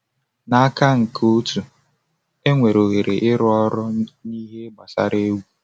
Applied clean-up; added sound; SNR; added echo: none; none; none; none.